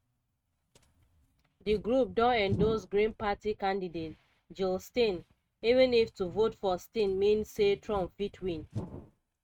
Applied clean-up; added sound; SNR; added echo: neural mask model RNNoise.